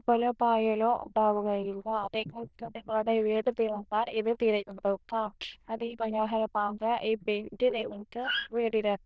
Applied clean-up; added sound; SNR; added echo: neural diffusion model UNIVERSE++.